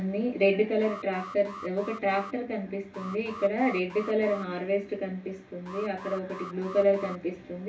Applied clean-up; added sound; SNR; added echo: none; Alarm; 14 dB; reverberation time 0.3 s.